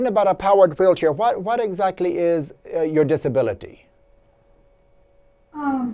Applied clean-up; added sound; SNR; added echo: none; none; none; none.